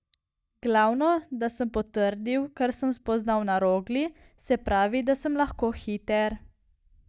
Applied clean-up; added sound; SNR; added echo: neural mask model DeepFilterNet 3.